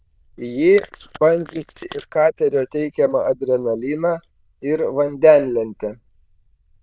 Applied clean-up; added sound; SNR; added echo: neural diffusion model UNIVERSE++.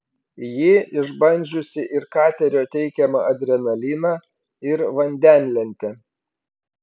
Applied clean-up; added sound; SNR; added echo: none; none; none; none.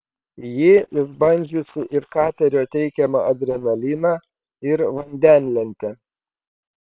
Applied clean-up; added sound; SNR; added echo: neural separator model SepFormer WHAM!.